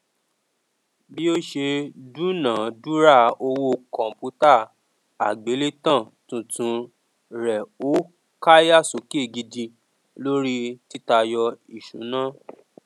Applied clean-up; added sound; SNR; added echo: none; none; none; none.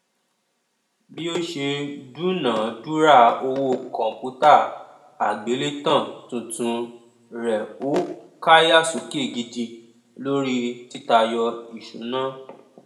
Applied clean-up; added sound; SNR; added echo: none; none; none; reverberation time 0.6 s.